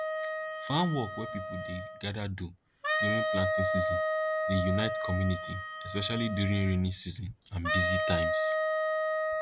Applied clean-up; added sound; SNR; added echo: none; Wind instrument, woodwind instrument; 1 dB; none.